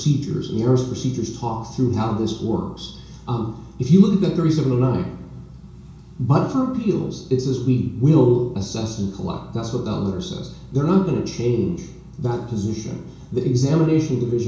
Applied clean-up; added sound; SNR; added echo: none; none; none; reverberation time 0.6 s.